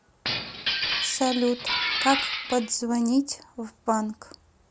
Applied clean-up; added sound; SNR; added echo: none; Glass; 1 dB; none.